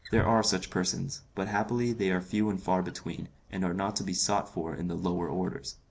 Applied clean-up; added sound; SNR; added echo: none; Wild animals; 15 dB; none.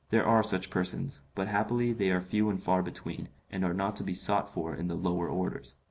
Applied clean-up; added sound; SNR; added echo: none; none; none; none.